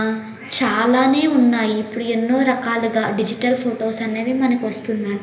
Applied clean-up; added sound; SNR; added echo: none; none; none; reverberation time 1.4 s.